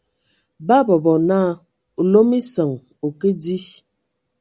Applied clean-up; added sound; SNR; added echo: none; none; none; none.